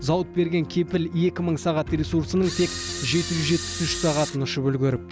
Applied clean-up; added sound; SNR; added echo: none; Camera; 9 dB; none.